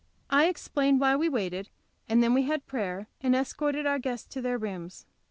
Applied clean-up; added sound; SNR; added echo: none; none; none; none.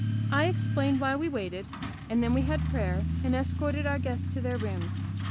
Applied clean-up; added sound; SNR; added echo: none; Truck; -1 dB; none.